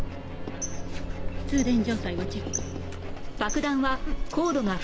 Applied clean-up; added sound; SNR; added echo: none; Train; 3 dB; none.